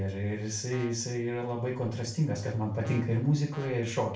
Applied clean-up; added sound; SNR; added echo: none; Brass instrument; 20 dB; reverberation time 0.4 s.